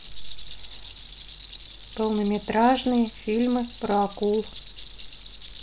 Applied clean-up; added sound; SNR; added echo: none; Rattle; 18 dB; none.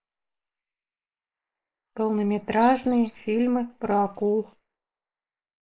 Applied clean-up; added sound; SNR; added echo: neural mask model Resemble Enhance denoiser.